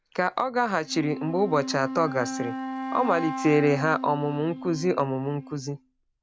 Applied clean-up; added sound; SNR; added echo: none; Wind instrument, woodwind instrument; 9 dB; none.